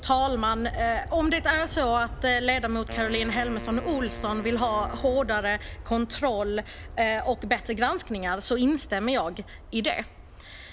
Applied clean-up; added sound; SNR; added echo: none; Wind instrument, woodwind instrument + Aircraft; 11 dB; none.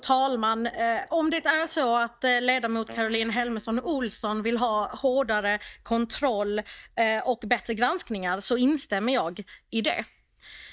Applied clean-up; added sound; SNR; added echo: neural mask model DeepFilterNet 3.